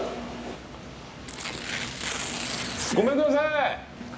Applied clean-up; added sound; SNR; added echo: none; Tearing; 5 dB; none.